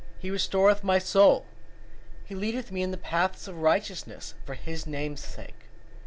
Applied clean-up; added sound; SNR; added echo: none; none; none; none.